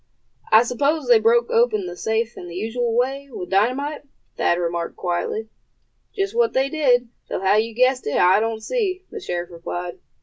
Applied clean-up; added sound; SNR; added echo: none; none; none; none.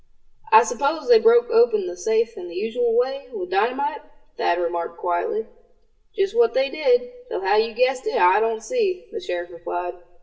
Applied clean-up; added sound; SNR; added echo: none; none; none; reverberation time 0.7 s.